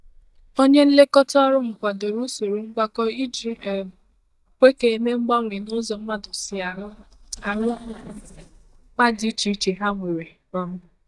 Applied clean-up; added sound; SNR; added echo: neural mask model DeepFilterNet 3.